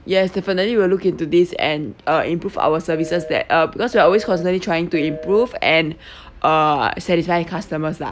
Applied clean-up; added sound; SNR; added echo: none; Telephone; 15 dB; none.